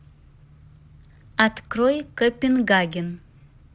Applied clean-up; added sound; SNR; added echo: none; none; none; none.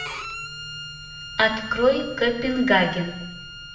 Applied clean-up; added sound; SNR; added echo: none; Bowed string instrument; 12 dB; reverberation time 0.7 s.